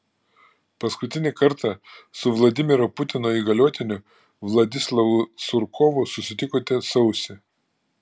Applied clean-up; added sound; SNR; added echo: none; none; none; none.